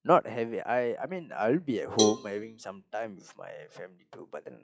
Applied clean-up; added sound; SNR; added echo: classical method log-MMSE.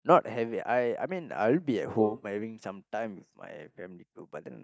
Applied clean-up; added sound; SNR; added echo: neural mask model DeepFilterNet 3.